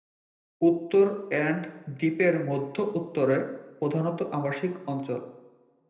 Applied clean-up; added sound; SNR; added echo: none; none; none; reverberation time 0.7 s.